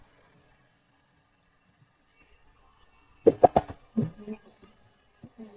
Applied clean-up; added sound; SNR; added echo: neural mask model DeepFilterNet 3.